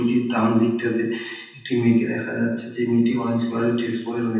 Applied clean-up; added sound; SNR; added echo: none; none; none; reverberation time 0.9 s.